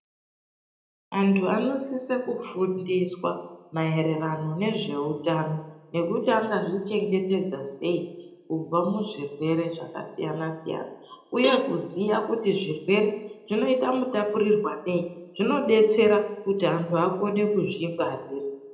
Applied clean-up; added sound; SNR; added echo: none; Cowbell; 11 dB; reverberation time 0.7 s.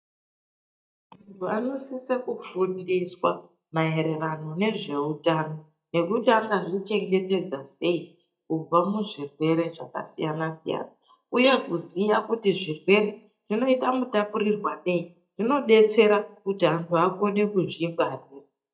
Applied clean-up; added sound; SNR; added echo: neural mask model DeepFilterNet 3.